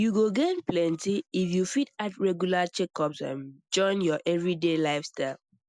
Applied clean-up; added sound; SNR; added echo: none; none; none; none.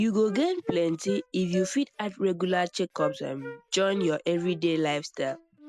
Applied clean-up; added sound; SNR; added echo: none; Wind instrument, woodwind instrument; 13 dB; none.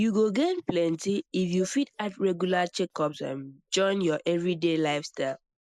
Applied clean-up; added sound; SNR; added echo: neural mask model Resemble Enhance denoiser.